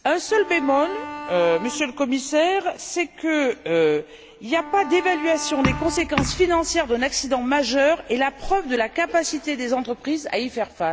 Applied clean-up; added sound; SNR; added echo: none; Bowed string instrument; 13 dB; none.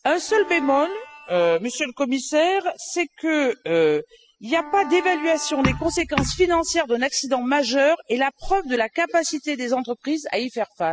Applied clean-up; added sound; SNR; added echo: classical method spectral subtraction.